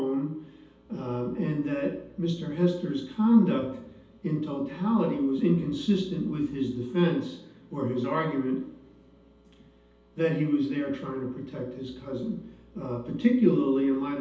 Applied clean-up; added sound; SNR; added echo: none; none; none; reverberation time 2.2 s.